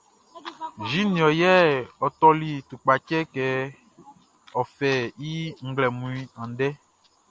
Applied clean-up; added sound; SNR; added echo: none; none; none; none.